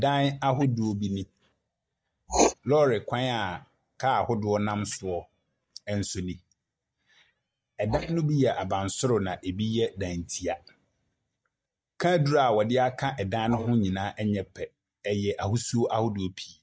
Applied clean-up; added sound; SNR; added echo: neural mask model DeepFilterNet 3.